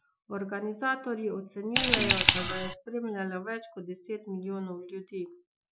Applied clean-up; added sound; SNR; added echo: classical method Wiener filter.